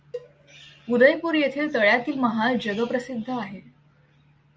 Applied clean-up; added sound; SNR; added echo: none; Cowbell; 20 dB; none.